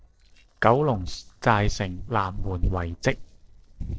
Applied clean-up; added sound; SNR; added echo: neural separator model SepFormer DNS4.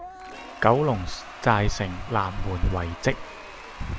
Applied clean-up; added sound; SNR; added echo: none; Applause / Crowd / Cheering; 15 dB; none.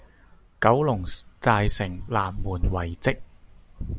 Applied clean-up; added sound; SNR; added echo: none; none; none; none.